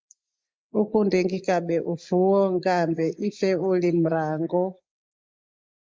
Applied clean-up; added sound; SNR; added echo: neural mask model Resemble Enhance denoiser.